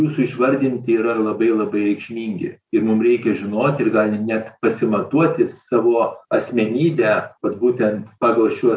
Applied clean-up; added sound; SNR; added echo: none; none; none; none.